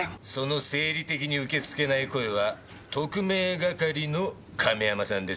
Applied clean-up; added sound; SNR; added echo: none; none; none; none.